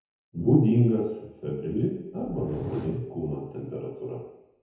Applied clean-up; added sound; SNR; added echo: none; Whoosh, swoosh, swish; 14 dB; reverberation time 1.0 s.